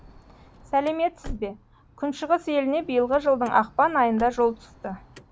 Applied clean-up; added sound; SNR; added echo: none; Car; 19 dB; none.